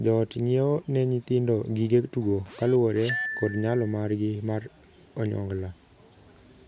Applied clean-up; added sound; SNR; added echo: none; none; none; none.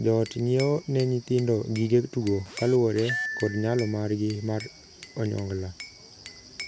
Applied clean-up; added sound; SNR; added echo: none; Glass / Bell; 20 dB; none.